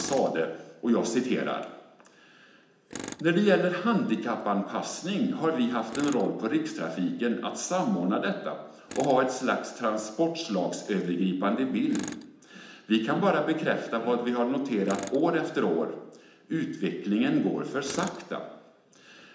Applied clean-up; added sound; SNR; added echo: none; Tools; 19 dB; reverberation time 0.8 s.